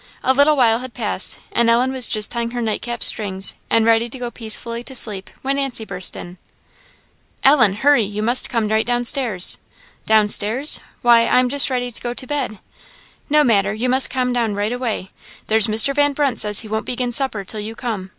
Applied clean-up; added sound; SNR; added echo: none; none; none; none.